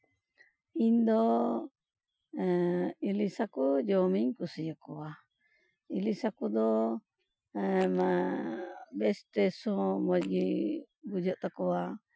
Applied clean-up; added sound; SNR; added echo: classical method Wiener filter.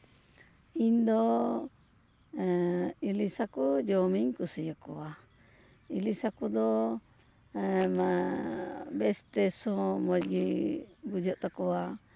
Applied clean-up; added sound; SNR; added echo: none; Fart; 19 dB; none.